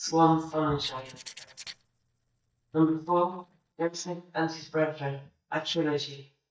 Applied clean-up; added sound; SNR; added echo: neural mask model DeepFilterNet 3.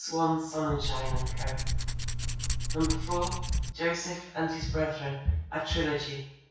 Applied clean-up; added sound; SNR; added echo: none; Tools; -1 dB; reverberation time 0.6 s.